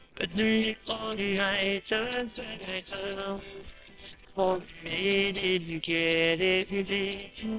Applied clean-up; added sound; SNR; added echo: neural separator model SepFormer WHAMR!.